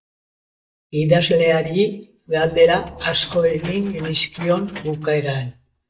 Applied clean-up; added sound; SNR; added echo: neural mask model DeepFilterNet 3.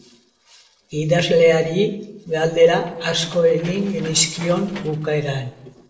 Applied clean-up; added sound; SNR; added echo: neural separator model SepFormer DNS4.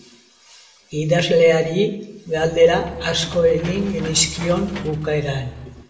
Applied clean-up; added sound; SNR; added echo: none; Engine / Mechanisms; 15 dB; reverberation time 0.7 s.